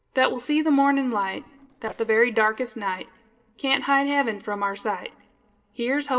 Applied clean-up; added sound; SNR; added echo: neural separator model SepFormer DNS4.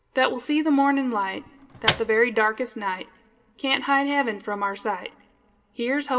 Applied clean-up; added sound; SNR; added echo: none; Microwave oven; 5 dB; reverberation time 0.5 s.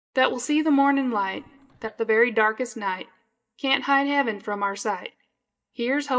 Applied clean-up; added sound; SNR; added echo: neural mask model DeepFilterNet 3.